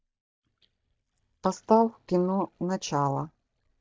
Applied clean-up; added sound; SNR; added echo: neural mask model DeepFilterNet 3.